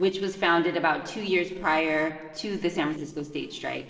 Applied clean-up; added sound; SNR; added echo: neural separator model SepFormer DNS4.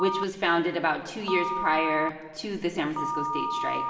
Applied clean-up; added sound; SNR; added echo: none; Telephone; 4 dB; reverberation time 1.7 s.